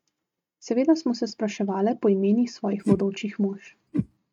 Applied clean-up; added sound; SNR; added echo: neural mask model RNNoise.